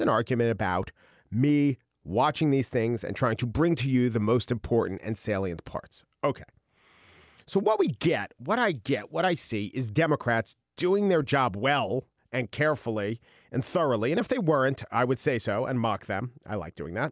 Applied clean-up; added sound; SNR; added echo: none; none; none; none.